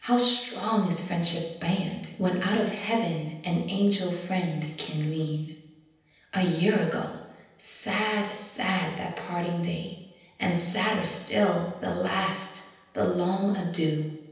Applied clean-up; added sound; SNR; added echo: none; none; none; reverberation time 0.9 s.